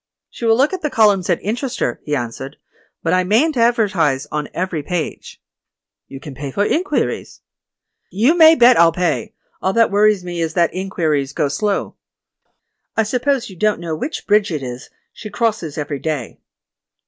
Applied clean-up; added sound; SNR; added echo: none; none; none; none.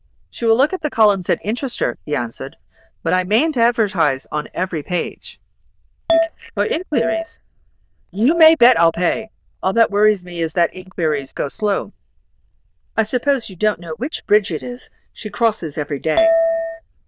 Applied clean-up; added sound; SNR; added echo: neural diffusion model UNIVERSE++.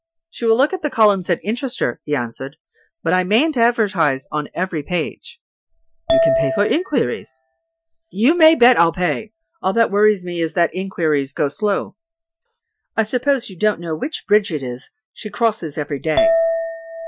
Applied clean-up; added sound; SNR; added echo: classical method Wiener filter.